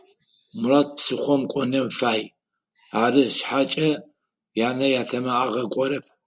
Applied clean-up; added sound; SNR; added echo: none; none; none; none.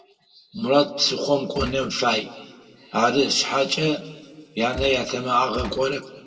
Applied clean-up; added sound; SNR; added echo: none; Gunshot, gunfire; 13 dB; reverberation time 1.5 s.